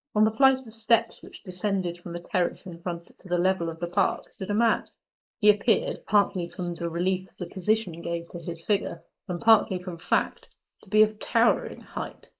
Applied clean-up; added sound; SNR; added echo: neural mask model Resemble Enhance denoiser.